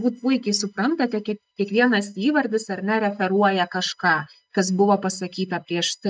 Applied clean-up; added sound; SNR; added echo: neural mask model DeepFilterNet 3.